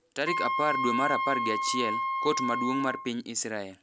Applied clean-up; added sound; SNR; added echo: none; Wind instrument, woodwind instrument; 0 dB; none.